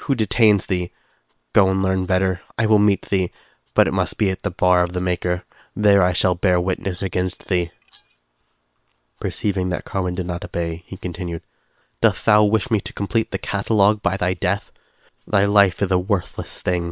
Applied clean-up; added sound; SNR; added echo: neural separator model SepFormer WHAM!.